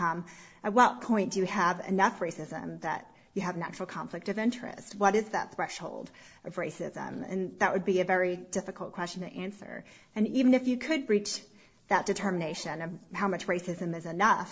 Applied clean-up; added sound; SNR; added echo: neural separator model SepFormer DNS4.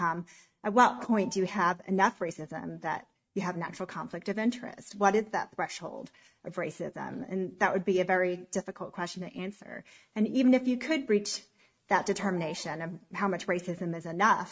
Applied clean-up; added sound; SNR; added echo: neural mask model RNNoise.